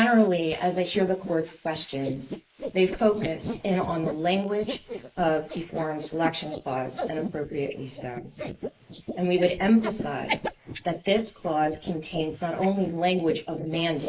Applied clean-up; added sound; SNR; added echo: neural mask model Resemble Enhance denoiser.